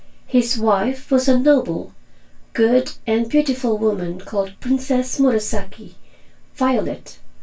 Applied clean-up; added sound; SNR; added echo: none; none; none; reverberation time 0.2 s.